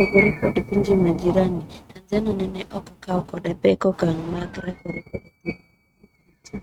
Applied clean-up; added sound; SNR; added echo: neural mask model RNNoise.